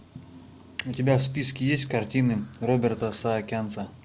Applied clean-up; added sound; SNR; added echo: none; none; none; none.